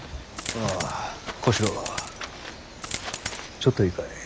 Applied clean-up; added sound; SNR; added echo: none; Coin (dropping); 8 dB; none.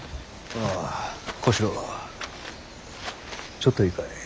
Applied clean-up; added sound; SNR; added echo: none; none; none; none.